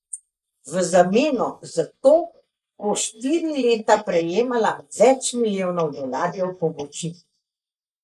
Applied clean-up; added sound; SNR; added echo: neural mask model Resemble Enhance denoiser.